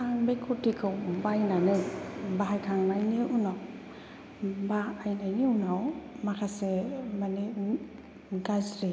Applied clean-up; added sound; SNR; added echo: none; none; none; none.